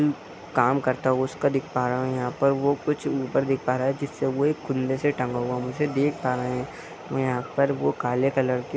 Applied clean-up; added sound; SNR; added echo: none; none; none; none.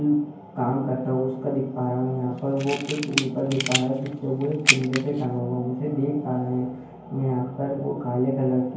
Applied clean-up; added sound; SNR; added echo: none; Camera; 3 dB; reverberation time 0.9 s.